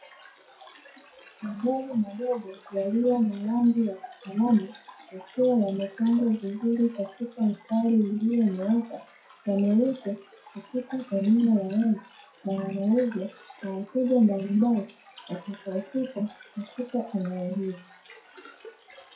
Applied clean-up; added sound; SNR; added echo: classical method WPE with log-MMSE.